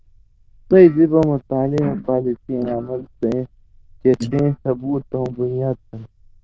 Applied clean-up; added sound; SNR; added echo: neural diffusion model UNIVERSE++.